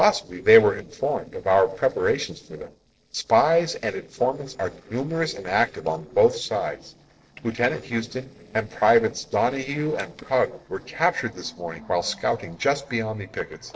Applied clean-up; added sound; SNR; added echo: neural separator model SepFormer DNS4.